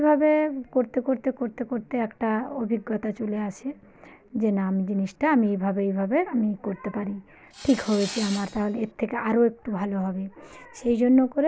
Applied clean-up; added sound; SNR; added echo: none; Tools; 13 dB; none.